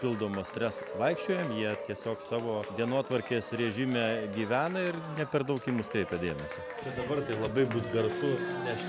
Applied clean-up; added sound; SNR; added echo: none; Cheering; 9 dB; none.